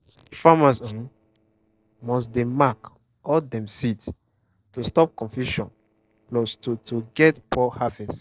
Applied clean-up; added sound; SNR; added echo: neural separator model SepFormer DNS4.